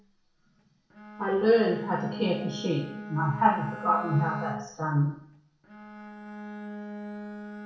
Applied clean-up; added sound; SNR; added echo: none; Bowed string instrument; 11 dB; reverberation time 0.5 s.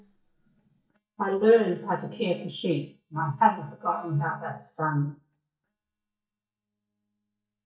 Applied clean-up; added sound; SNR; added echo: neural mask model DeepFilterNet 3.